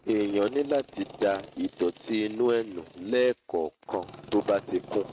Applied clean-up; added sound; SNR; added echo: neural mask model RNNoise.